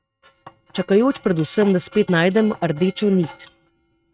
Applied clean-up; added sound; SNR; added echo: neural mask model RNNoise.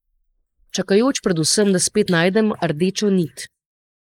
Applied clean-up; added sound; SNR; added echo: neural mask model Resemble Enhance denoiser.